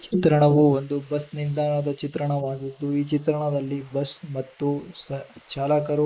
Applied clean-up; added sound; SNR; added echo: neural mask model Resemble Enhance denoiser.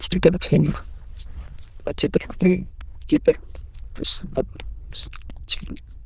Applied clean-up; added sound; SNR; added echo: neural diffusion model UNIVERSE++.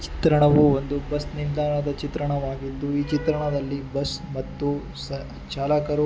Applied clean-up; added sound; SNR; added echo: none; none; none; none.